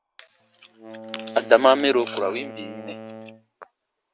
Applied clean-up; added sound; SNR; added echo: none; Wind instrument, woodwind instrument; 16 dB; none.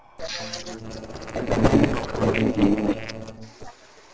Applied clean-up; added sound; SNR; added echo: neural separator model SepFormer DNS4.